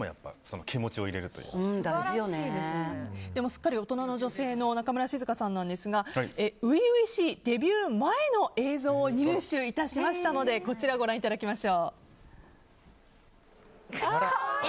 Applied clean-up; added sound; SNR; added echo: none; none; none; none.